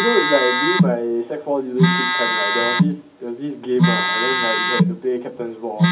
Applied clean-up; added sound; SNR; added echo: none; Telephone; -3 dB; reverberation time 0.4 s.